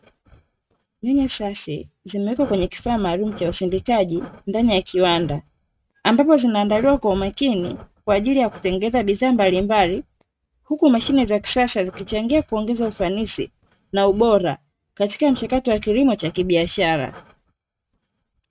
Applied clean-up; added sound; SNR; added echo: neural mask model RNNoise.